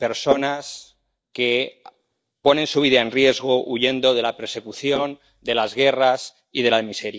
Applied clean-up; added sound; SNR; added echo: neural mask model DeepFilterNet 3.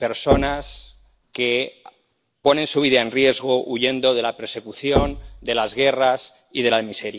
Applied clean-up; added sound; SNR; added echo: none; Knock; 6 dB; none.